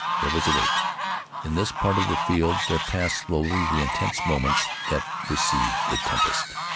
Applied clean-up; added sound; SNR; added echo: none; Fowl; -1 dB; none.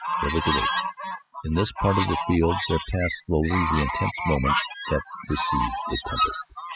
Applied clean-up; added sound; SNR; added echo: classical method spectral subtraction.